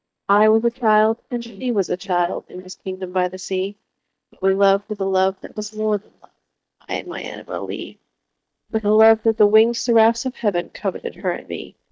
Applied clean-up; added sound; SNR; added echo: neural mask model DeepFilterNet 3.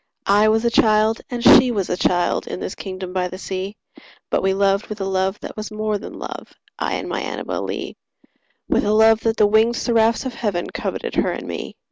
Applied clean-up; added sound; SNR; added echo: none; none; none; none.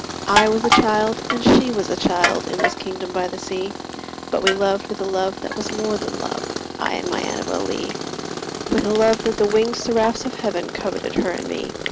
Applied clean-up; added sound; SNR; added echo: none; Crushing + Tools; 4 dB; none.